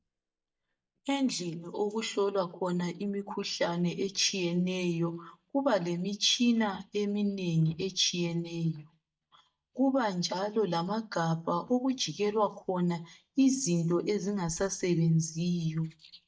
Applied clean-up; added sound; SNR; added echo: neural mask model DeepFilterNet 3.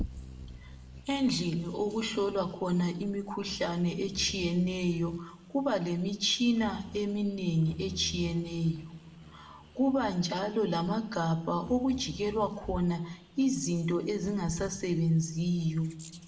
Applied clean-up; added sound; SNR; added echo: none; Bird vocalization, bird call, bird song; 17 dB; reverberation time 0.6 s.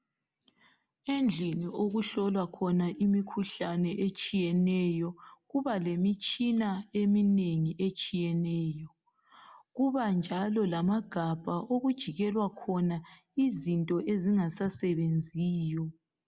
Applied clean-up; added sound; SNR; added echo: none; none; none; none.